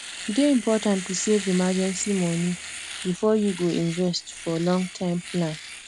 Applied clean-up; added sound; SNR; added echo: none; Domestic sounds, home sounds; 13 dB; none.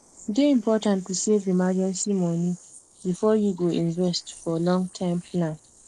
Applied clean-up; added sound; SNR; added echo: neural mask model Resemble Enhance denoiser.